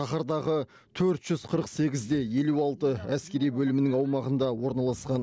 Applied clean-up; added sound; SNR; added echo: none; none; none; none.